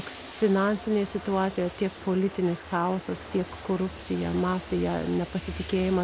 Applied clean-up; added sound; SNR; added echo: none; Bathtub (filling or washing); 13 dB; none.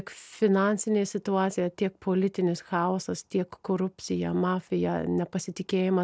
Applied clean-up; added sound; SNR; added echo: none; none; none; none.